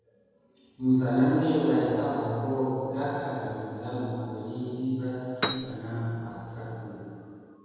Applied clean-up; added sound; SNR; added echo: none; Piano; 5 dB; reverberation time 2.1 s.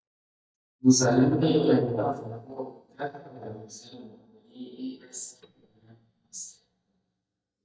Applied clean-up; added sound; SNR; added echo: neural mask model DeepFilterNet 3.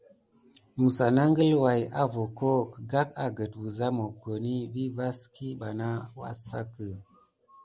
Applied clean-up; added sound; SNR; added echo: none; none; none; none.